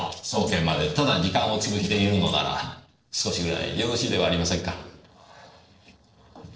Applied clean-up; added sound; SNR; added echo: neural separator model SepFormer DNS4.